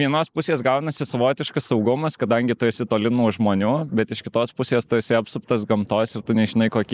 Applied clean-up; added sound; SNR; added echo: neural mask model Resemble Enhance denoiser.